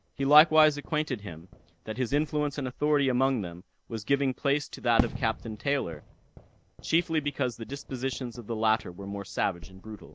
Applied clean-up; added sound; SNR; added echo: none; Fireworks; 13 dB; none.